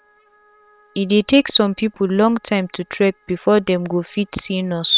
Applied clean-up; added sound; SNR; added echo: neural separator model SepFormer WHAM!.